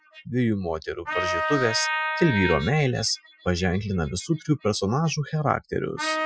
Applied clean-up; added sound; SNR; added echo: classical method Wiener filter.